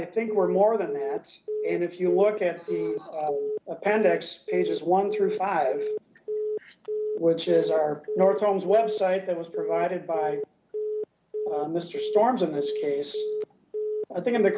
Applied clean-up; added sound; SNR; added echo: none; Telephone; 5 dB; none.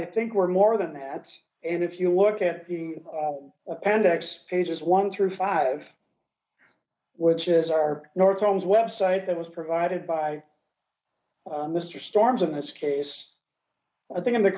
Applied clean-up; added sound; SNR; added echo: neural mask model Resemble Enhance denoiser.